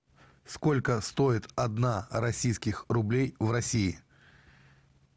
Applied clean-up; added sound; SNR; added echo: none; none; none; none.